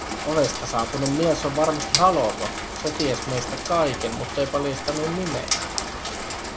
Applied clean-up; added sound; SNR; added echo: none; Rain; 4 dB; none.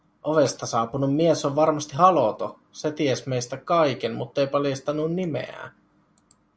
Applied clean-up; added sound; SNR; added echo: none; none; none; none.